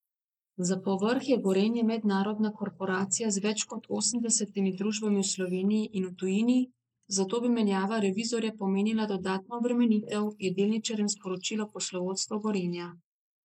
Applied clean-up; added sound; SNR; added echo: neural mask model Resemble Enhance denoiser.